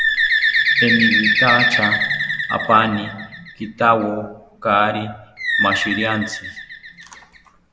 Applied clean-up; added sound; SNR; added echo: none; Bird; -1 dB; none.